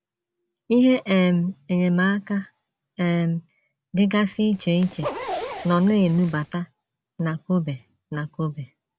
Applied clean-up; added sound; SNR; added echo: none; Zipper (clothing); 11 dB; none.